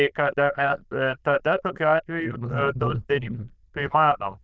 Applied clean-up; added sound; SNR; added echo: neural diffusion model UNIVERSE++.